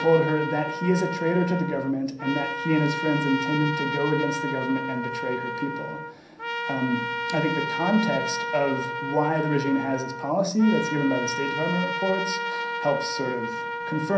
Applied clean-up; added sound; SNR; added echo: none; Trumpet; 4 dB; reverberation time 0.6 s.